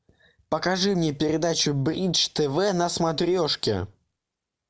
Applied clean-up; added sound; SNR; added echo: none; none; none; none.